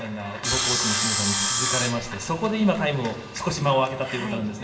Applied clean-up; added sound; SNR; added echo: none; Sawing; 1 dB; reverberation time 1.7 s.